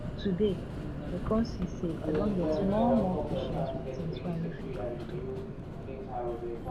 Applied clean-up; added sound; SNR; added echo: none; Subway, metro, underground; 0 dB; none.